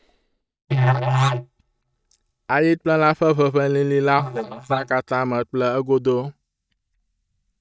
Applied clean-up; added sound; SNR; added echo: neural mask model DeepFilterNet 3.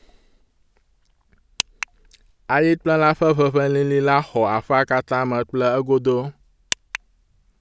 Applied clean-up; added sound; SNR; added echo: none; none; none; none.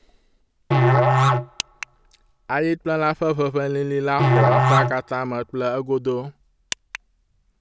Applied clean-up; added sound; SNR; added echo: none; Musical instrument; -4 dB; none.